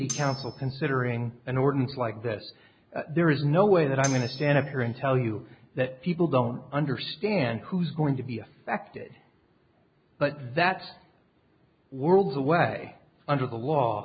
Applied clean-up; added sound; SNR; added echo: none; Cutlery, silverware; 13 dB; none.